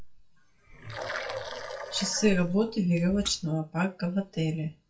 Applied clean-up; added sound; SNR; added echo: classical method WPE with log-MMSE.